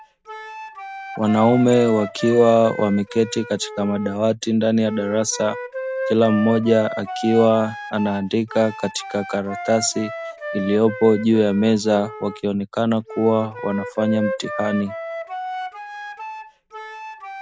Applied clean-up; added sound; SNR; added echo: none; Wind instrument, woodwind instrument; 11 dB; none.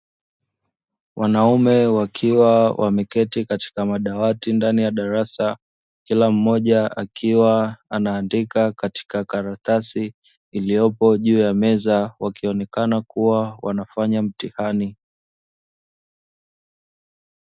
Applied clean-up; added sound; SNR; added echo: none; none; none; none.